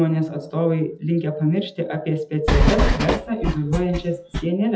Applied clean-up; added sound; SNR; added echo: classical method WPE with log-MMSE.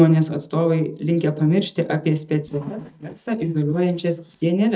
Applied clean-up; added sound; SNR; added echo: neural mask model DeepFilterNet 3.